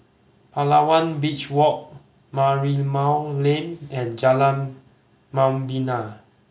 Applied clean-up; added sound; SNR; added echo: none; none; none; none.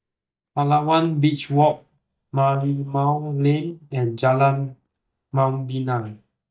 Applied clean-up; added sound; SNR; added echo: neural mask model DeepFilterNet 3.